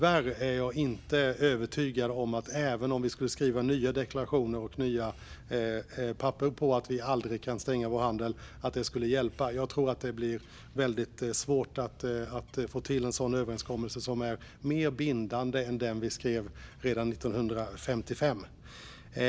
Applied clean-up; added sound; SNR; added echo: none; Glass + Bird; 19 dB; none.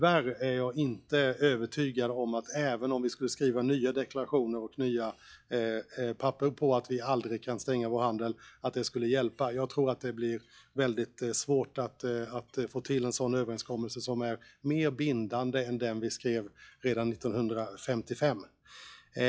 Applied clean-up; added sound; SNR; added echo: classical method log-MMSE.